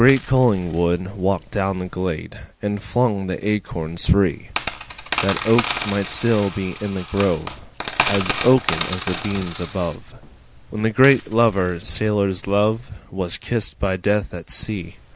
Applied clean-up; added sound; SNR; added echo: none; Coin (dropping); 10 dB; none.